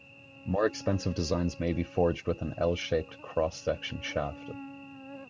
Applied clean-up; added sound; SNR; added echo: none; Cricket / Buzz; 17 dB; none.